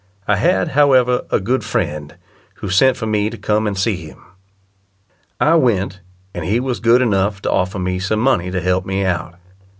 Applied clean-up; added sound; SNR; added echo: none; none; none; none.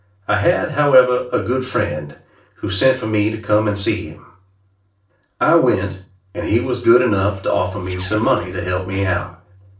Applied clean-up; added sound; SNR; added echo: neural separator model SepFormer DNS4.